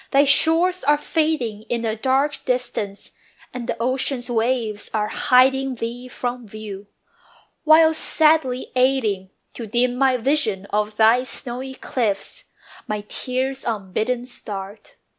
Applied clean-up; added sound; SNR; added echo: none; none; none; none.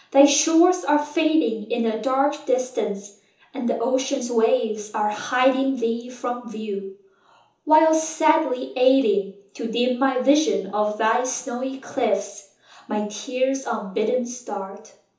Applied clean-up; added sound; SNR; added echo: none; none; none; reverberation time 0.7 s.